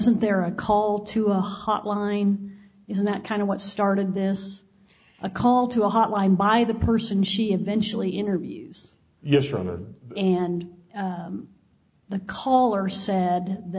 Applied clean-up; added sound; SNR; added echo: none; none; none; none.